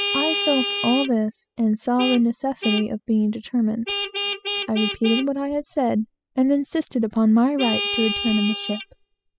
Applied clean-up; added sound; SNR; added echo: classical method spectral subtraction.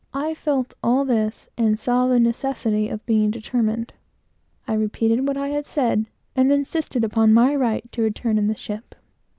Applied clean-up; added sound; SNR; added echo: none; none; none; none.